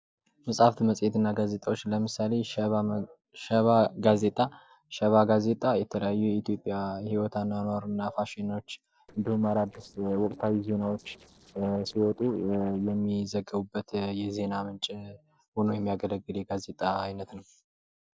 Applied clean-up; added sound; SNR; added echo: neural separator model SepFormer DNS4.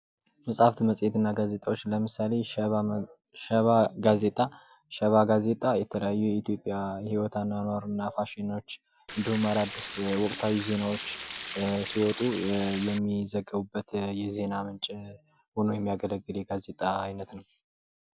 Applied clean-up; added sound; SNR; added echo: none; Stream; 7 dB; none.